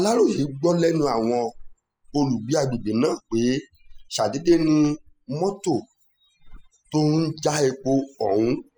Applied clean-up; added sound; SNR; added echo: classical method spectral subtraction.